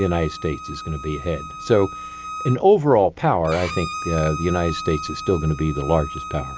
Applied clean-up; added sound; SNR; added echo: none; Bowed string instrument; 11 dB; none.